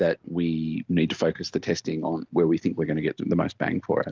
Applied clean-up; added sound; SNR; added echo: none; none; none; none.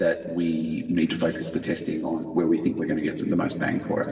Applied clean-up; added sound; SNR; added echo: neural separator model SepFormer DNS4.